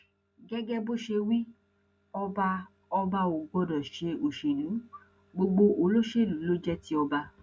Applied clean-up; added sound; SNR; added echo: none; none; none; none.